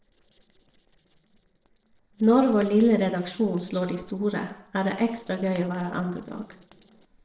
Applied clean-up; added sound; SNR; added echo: neural separator model SepFormer DNS4.